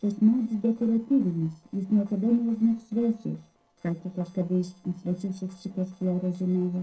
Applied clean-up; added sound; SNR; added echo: neural separator model SepFormer DNS4.